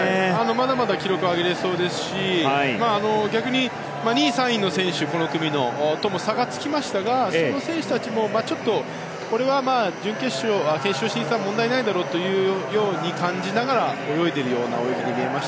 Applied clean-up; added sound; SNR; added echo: none; none; none; none.